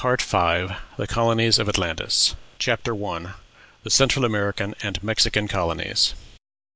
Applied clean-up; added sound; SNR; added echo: none; none; none; none.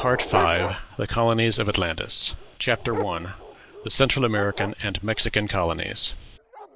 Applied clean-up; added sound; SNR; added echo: none; Dog; 11 dB; none.